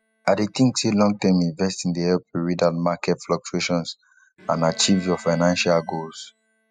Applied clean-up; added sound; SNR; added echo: classical method spectral subtraction.